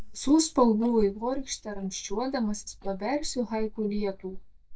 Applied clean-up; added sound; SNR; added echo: neural mask model DeepFilterNet 3.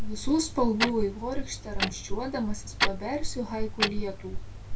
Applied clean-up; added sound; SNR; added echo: none; Clock; -1 dB; reverberation time 0.2 s.